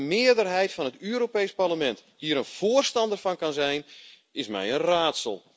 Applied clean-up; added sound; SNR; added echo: none; none; none; none.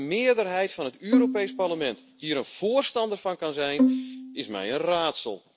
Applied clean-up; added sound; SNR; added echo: none; Bowed string instrument; 0 dB; none.